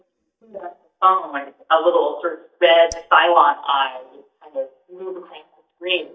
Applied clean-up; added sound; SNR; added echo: neural mask model DeepFilterNet 3.